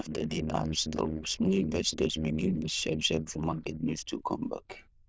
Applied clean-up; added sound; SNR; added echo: neural diffusion model UNIVERSE++.